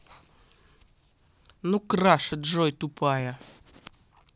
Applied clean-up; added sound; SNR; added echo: none; none; none; none.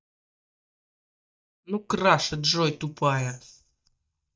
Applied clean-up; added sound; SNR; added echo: neural mask model DeepFilterNet 3.